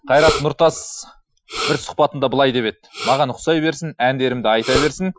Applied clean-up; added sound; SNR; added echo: classical method Wiener filter.